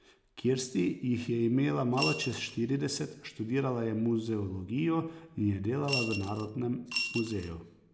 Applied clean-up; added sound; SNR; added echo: none; Coin (dropping) / Glass; 6 dB; none.